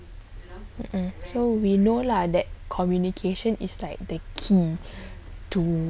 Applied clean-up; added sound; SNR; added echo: none; none; none; none.